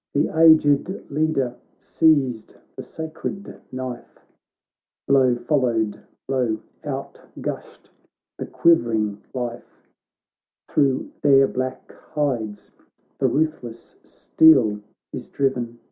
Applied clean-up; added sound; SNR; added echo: none; none; none; none.